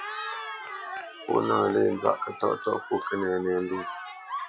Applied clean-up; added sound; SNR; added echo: classical method log-MMSE.